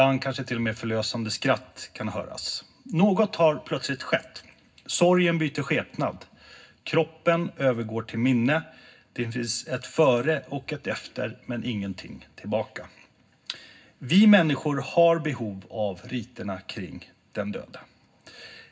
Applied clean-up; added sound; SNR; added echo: none; none; none; reverberation time 0.4 s.